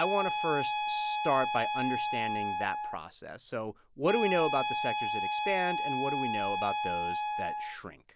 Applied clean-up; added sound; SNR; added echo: none; Wind instrument, woodwind instrument; 0 dB; none.